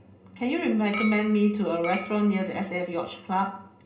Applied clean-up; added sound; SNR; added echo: none; Chink, clink; 11 dB; reverberation time 0.2 s.